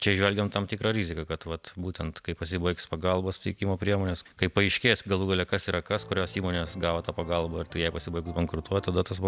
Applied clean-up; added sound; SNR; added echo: none; Piano; 19 dB; none.